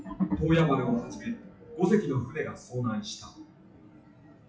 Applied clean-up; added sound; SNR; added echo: classical method WPE with log-MMSE.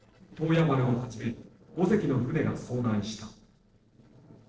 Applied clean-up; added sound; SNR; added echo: neural separator model SepFormer DNS4.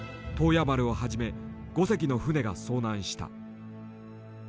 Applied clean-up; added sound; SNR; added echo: none; none; none; none.